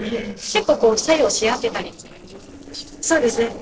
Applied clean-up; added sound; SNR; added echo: neural separator model SepFormer DNS4.